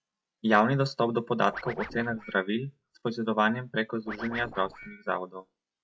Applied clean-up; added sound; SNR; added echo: classical method log-MMSE.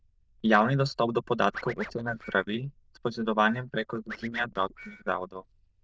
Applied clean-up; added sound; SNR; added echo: neural diffusion model UNIVERSE++.